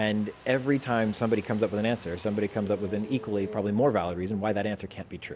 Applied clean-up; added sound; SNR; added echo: none; Engine starting; 18 dB; none.